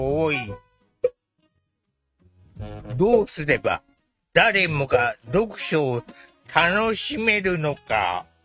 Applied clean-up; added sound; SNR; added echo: neural mask model RNNoise.